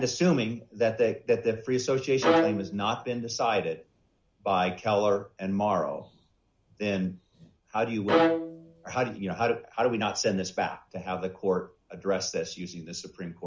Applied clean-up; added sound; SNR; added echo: none; Bowed string instrument; -1 dB; none.